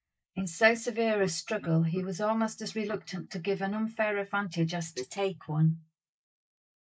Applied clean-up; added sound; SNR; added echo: neural mask model Resemble Enhance denoiser.